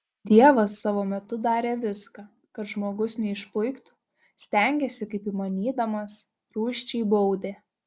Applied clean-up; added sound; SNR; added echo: none; none; none; none.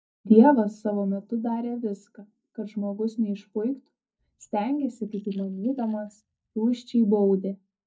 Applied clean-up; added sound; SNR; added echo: neural mask model DeepFilterNet 3.